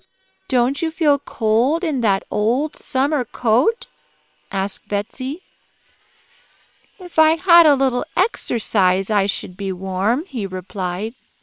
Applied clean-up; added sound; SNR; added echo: neural separator model SepFormer WHAM!.